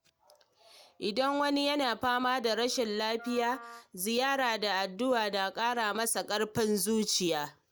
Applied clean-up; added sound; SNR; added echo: none; Wind instrument, woodwind instrument; 19 dB; none.